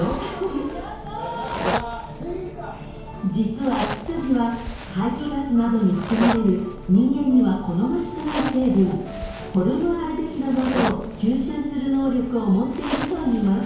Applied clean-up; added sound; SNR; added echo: none; Zipper (clothing); 10 dB; reverberation time 1.0 s.